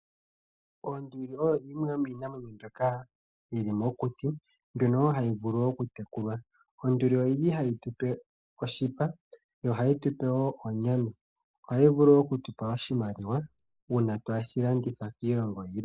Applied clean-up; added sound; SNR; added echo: neural mask model Resemble Enhance denoiser.